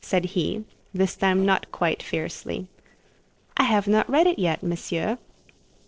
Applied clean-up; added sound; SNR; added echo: neural separator model SepFormer DNS4.